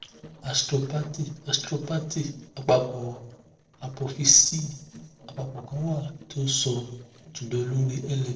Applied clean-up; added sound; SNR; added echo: neural separator model SepFormer DNS4.